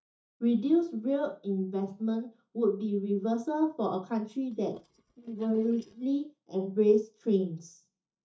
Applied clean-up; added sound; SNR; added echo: neural mask model DeepFilterNet 3.